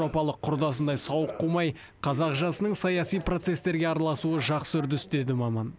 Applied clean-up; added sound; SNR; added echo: none; none; none; none.